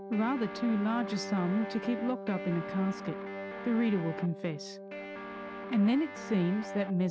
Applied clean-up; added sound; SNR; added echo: none; Wind instrument, woodwind instrument + Guitar; 9 dB; none.